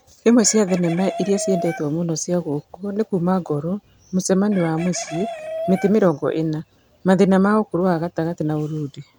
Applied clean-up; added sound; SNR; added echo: none; Chicken, rooster; 13 dB; none.